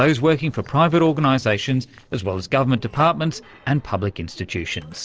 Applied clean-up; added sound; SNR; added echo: neural separator model SepFormer DNS4.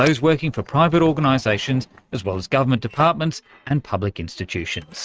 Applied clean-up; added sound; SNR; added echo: neural mask model RNNoise.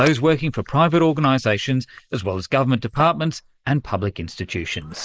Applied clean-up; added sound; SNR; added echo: neural mask model Resemble Enhance denoiser.